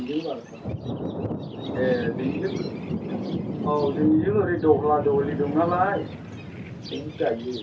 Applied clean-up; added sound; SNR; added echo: none; Thunder; 5 dB; reverberation time 0.3 s.